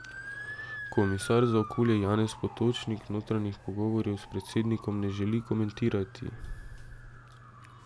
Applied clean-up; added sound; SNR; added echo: none; Motor vehicle (road) / Siren; 15 dB; none.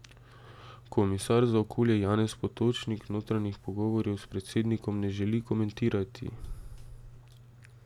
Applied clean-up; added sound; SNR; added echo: none; none; none; none.